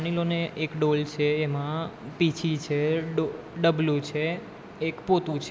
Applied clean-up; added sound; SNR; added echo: none; none; none; none.